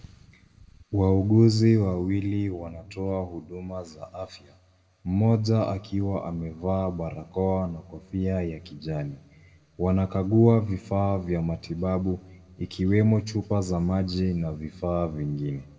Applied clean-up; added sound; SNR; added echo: none; none; none; reverberation time 0.9 s.